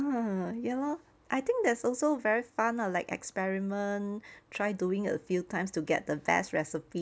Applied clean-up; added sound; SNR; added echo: none; none; none; none.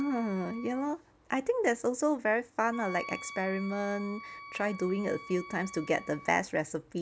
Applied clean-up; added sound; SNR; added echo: none; Wind instrument, woodwind instrument; 16 dB; none.